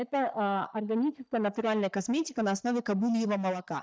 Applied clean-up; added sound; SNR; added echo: neural mask model DeepFilterNet 3.